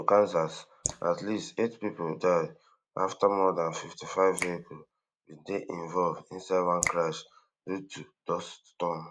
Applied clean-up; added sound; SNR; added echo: neural mask model Resemble Enhance denoiser.